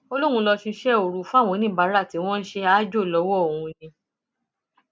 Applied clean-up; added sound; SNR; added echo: none; none; none; none.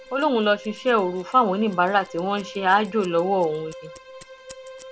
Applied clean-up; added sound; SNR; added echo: none; Scissors + Bowed string instrument; 19 dB; none.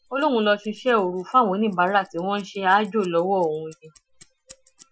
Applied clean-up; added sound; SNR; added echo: classical method Wiener filter.